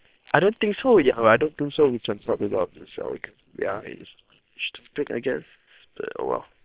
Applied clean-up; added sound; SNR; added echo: neural separator model SepFormer WHAM!.